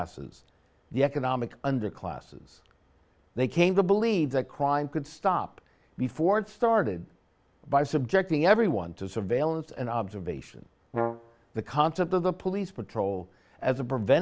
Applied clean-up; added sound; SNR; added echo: none; Brass instrument; 7 dB; none.